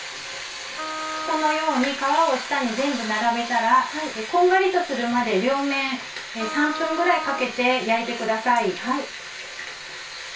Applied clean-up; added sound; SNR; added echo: none; Wind instrument, woodwind instrument; 10 dB; reverberation time 0.3 s.